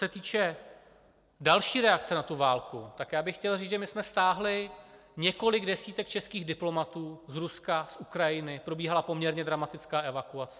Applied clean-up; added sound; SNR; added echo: none; none; none; none.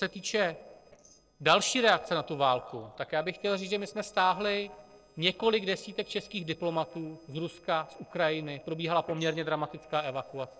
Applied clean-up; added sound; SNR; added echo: neural separator model SepFormer DNS4.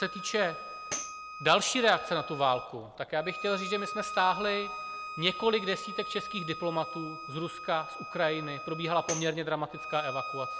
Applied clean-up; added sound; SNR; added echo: none; Bowed string instrument + Tambourine; 8 dB; none.